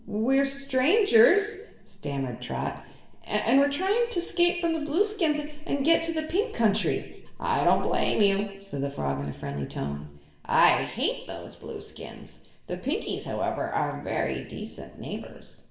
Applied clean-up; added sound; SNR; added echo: none; none; none; reverberation time 0.8 s.